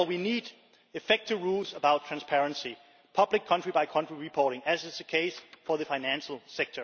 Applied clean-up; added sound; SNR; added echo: none; none; none; none.